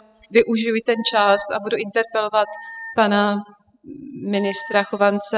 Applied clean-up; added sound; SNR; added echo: classical method spectral subtraction.